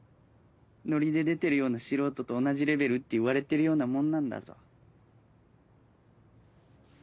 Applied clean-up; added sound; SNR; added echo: none; none; none; none.